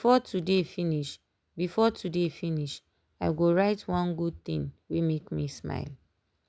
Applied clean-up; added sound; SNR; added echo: none; none; none; none.